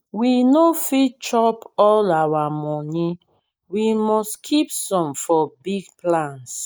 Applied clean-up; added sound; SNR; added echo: neural mask model Resemble Enhance denoiser.